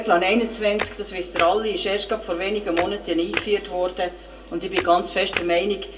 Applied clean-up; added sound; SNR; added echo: none; Camera; 10 dB; reverberation time 0.2 s.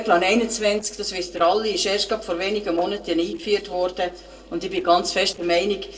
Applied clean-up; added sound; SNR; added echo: neural separator model SepFormer DNS4.